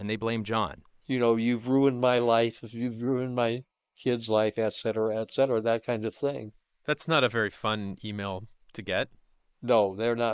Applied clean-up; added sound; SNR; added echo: neural mask model Resemble Enhance denoiser.